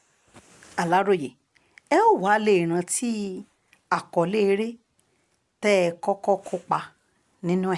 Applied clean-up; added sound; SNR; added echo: none; none; none; none.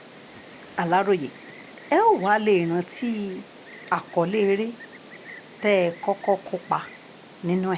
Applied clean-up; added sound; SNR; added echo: none; Insect; 18 dB; none.